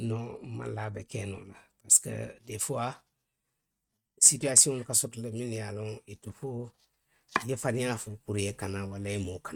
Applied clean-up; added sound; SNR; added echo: neural mask model RNNoise.